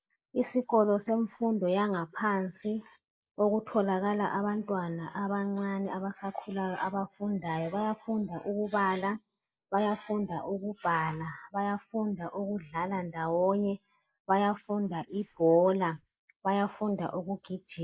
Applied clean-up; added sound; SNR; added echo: neural mask model Resemble Enhance denoiser.